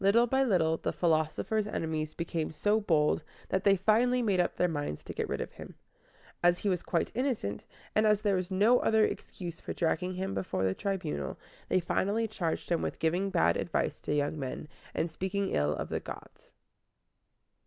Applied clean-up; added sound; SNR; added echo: none; none; none; none.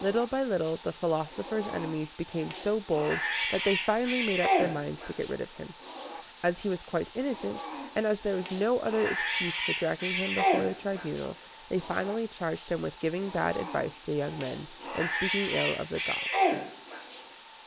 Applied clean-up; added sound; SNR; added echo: none; Bathtub (filling or washing) / Cat; 3 dB; none.